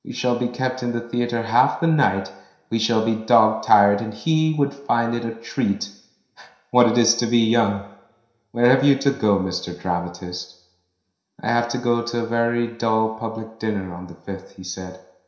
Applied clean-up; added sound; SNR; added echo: none; none; none; reverberation time 0.7 s.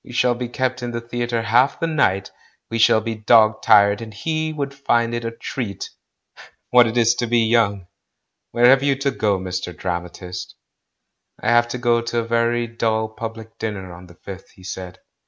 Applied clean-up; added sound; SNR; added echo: none; none; none; none.